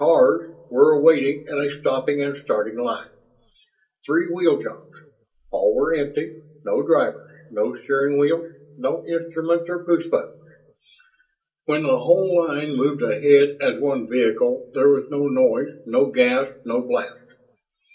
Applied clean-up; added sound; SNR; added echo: none; none; none; reverberation time 0.2 s.